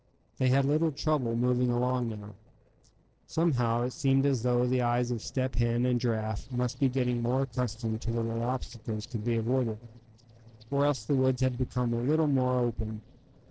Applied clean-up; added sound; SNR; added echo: neural separator model SepFormer DNS4.